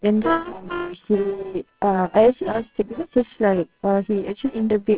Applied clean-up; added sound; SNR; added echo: neural separator model SepFormer WHAMR!.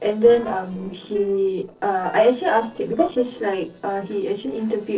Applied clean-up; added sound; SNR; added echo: neural separator model SepFormer DNS4.